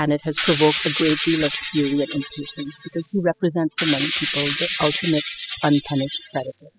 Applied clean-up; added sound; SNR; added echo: classical method spectral subtraction.